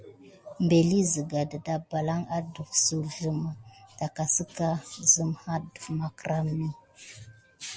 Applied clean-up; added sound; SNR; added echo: none; none; none; none.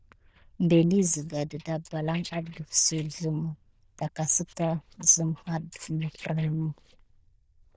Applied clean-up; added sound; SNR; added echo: neural diffusion model UNIVERSE++.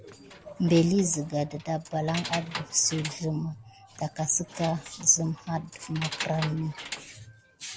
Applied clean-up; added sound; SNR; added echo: none; Keys jangling; 13 dB; none.